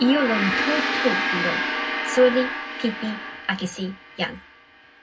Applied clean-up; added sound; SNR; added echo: none; Gong; 2 dB; reverberation time 0.3 s.